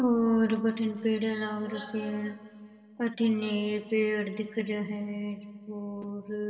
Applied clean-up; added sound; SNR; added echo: none; none; none; reverberation time 2.2 s.